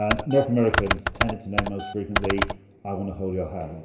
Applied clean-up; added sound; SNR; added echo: none; Computer keyboard; -1 dB; reverberation time 0.7 s.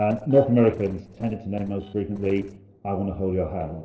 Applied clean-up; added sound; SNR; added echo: neural separator model SepFormer DNS4.